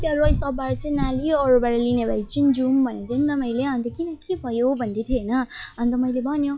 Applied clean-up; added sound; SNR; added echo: classical method log-MMSE.